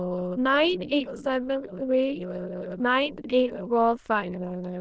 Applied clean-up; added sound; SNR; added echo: neural diffusion model UNIVERSE++.